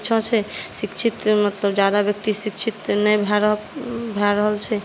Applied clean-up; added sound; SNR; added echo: none; none; none; none.